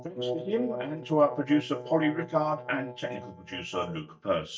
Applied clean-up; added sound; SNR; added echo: neural mask model DeepFilterNet 3.